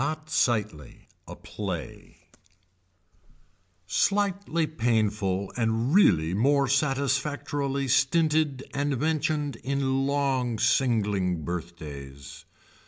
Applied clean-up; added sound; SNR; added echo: none; none; none; none.